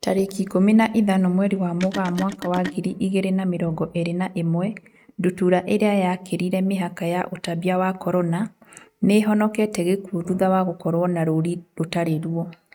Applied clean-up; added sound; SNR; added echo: neural mask model RNNoise.